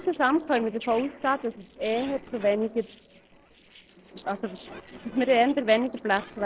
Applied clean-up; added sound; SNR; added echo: neural separator model SepFormer DNS4.